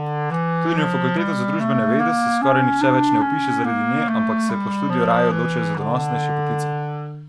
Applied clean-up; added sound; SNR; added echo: none; Wind instrument, woodwind instrument; -4 dB; none.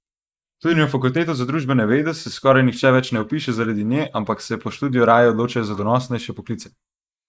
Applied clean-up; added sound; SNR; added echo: neural mask model Resemble Enhance denoiser.